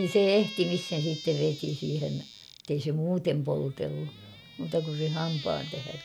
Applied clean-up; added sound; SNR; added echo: none; Squeak; 15 dB; none.